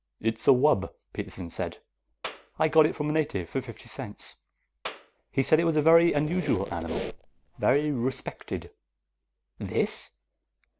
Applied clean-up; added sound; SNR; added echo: none; Squeak + Clapping; 11 dB; none.